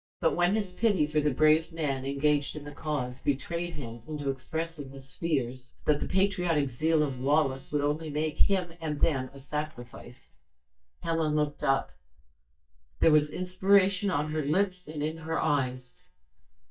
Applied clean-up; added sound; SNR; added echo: neural mask model DeepFilterNet 3.